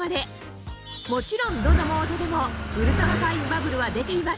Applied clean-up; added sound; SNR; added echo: none; Accelerating, revving, vroom / Car; -2 dB; none.